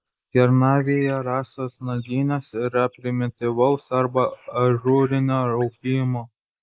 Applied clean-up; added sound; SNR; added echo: neural mask model Resemble Enhance denoiser.